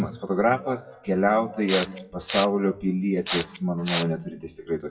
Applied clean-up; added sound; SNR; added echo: classical method WPE with log-MMSE.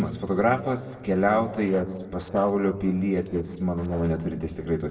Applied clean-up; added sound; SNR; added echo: neural separator model SepFormer DNS4.